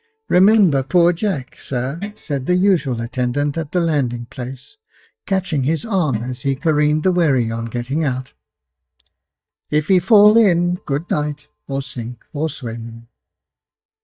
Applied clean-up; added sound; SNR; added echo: neural mask model DeepFilterNet 3.